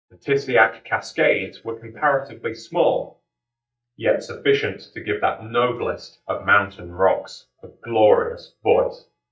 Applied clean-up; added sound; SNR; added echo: neural mask model DeepFilterNet 3.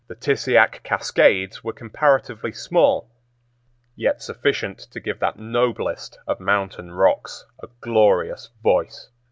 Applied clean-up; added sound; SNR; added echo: none; none; none; none.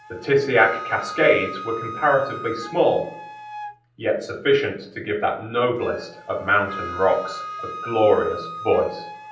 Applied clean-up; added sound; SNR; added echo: none; Wind instrument, woodwind instrument; 12 dB; reverberation time 0.6 s.